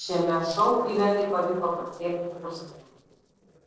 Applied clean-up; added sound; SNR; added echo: neural separator model SepFormer DNS4.